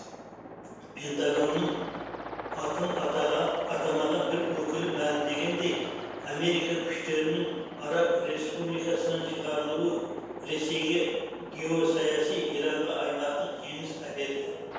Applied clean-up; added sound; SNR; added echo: none; Aircraft; 10 dB; reverberation time 1.2 s.